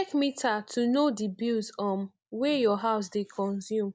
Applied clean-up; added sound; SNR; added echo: none; none; none; none.